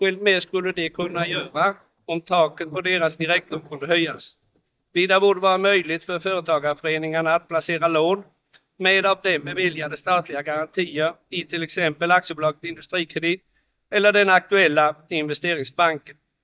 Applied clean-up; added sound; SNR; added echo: neural mask model DeepFilterNet 3.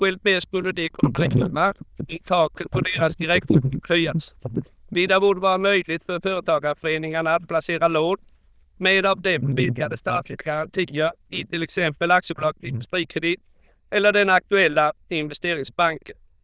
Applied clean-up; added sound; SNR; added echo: neural diffusion model UNIVERSE++.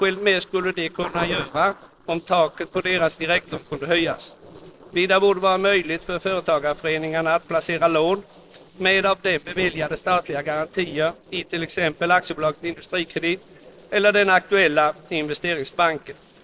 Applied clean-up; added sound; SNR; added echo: neural separator model SepFormer DNS4.